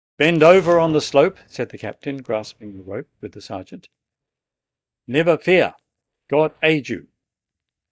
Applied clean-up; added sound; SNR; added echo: neural mask model DeepFilterNet 3.